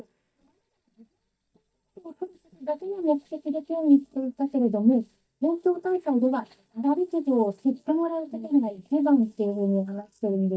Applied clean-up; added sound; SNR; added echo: neural mask model DeepFilterNet 3.